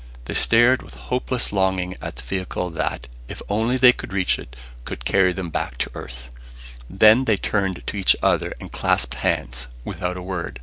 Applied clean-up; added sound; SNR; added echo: none; none; none; none.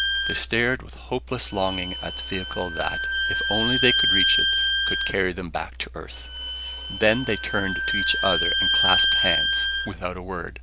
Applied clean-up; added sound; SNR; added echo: none; Bowed string instrument; -2 dB; none.